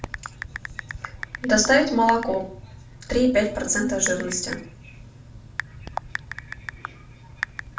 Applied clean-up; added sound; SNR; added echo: none; Typing; 11 dB; reverberation time 0.4 s.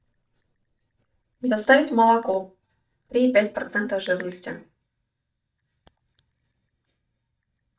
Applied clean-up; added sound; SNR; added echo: neural mask model DeepFilterNet 3.